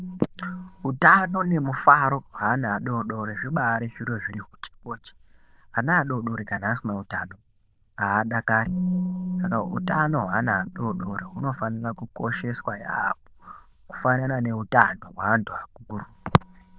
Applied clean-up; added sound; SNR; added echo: neural diffusion model UNIVERSE++.